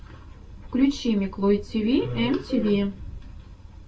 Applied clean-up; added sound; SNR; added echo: none; none; none; reverberation time 0.2 s.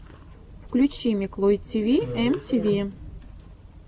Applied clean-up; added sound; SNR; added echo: none; none; none; none.